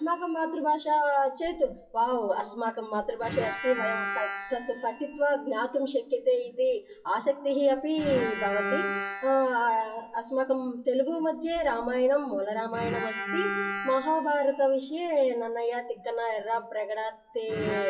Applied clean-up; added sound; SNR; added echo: classical method WPE with log-MMSE.